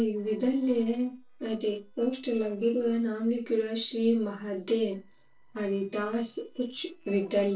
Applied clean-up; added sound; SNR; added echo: neural separator model SepFormer DNS4.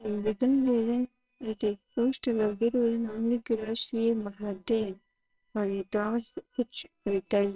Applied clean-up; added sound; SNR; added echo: neural separator model SepFormer WHAMR!.